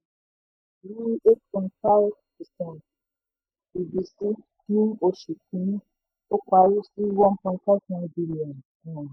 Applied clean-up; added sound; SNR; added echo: neural mask model DeepFilterNet 3.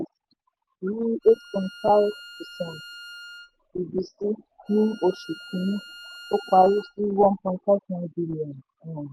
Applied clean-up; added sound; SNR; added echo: none; Bowed string instrument; 19 dB; none.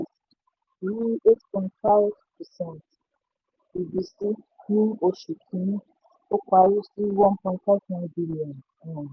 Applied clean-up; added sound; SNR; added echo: none; none; none; none.